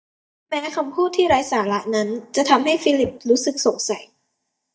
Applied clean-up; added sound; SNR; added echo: neural mask model DeepFilterNet 3.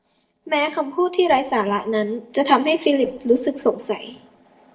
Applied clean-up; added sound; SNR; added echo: neural separator model SepFormer DNS4.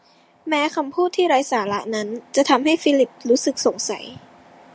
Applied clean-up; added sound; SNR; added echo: none; none; none; none.